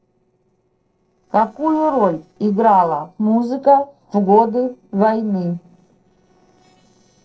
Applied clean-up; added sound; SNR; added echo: neural separator model SepFormer DNS4.